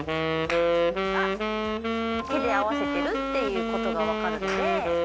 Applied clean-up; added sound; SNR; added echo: none; Wind instrument, woodwind instrument; -4 dB; none.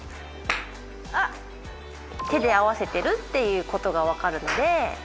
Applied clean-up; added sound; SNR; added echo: none; none; none; none.